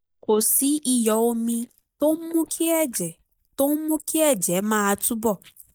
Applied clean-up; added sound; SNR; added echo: neural mask model DeepFilterNet 3.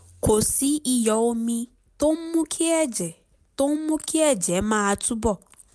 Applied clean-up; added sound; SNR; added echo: none; none; none; none.